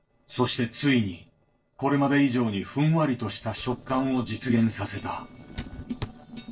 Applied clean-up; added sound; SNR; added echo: neural separator model SepFormer DNS4.